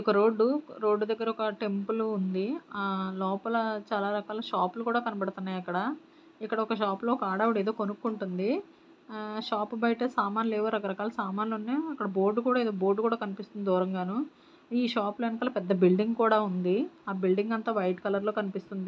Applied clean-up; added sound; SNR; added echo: none; none; none; none.